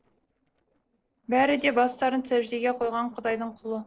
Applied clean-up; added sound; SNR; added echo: neural separator model SepFormer DNS4.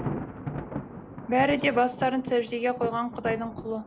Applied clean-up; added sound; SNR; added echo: none; Thunder; 9 dB; none.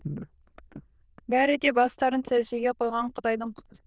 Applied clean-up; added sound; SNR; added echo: neural diffusion model UNIVERSE++.